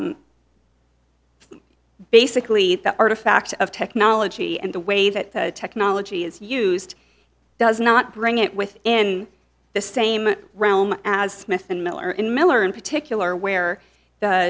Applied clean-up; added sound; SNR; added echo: none; none; none; none.